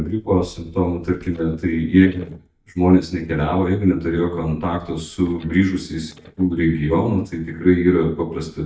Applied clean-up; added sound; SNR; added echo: neural mask model DeepFilterNet 3.